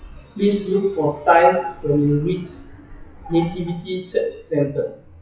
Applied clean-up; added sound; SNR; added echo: classical method WPE with log-MMSE.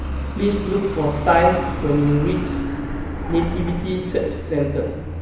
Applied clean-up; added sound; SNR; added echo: none; Truck; 5 dB; reverberation time 1.0 s.